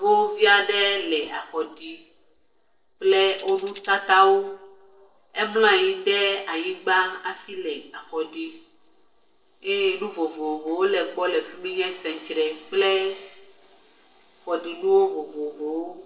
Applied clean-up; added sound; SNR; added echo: neural separator model SepFormer DNS4.